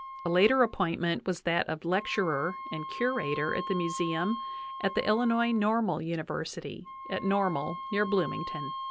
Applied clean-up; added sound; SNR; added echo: none; Wind instrument, woodwind instrument; 10 dB; none.